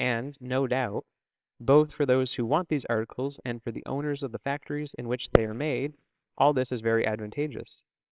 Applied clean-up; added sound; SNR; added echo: neural separator model SepFormer WHAMR!.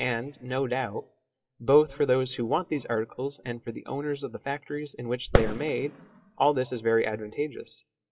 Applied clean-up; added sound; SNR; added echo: classical method WPE with log-MMSE.